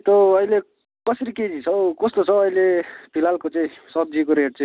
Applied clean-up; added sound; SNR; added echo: none; none; none; none.